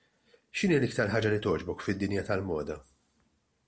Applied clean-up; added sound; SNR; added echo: none; none; none; none.